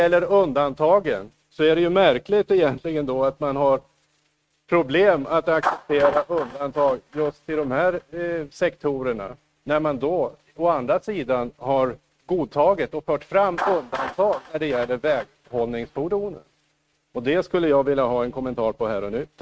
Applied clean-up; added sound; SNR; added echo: neural mask model RNNoise.